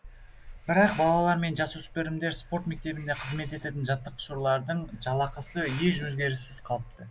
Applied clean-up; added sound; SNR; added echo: none; Hiss; 16 dB; none.